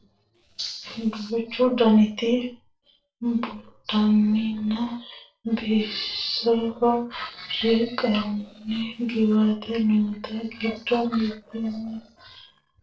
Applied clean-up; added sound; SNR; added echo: neural separator model SepFormer DNS4.